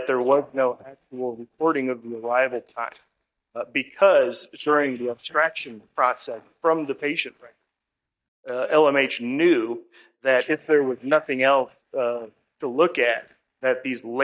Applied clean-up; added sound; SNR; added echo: neural mask model DeepFilterNet 3.